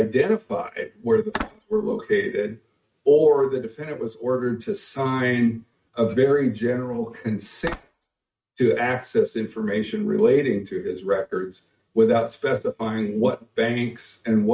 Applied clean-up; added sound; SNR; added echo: neural mask model RNNoise.